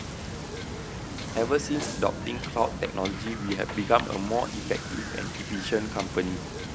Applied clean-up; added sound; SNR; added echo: none; Wind / Boat, Water vehicle; 5 dB; none.